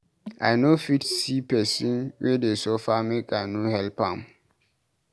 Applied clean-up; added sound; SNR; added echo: none; none; none; none.